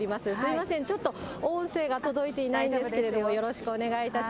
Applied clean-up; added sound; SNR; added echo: none; none; none; none.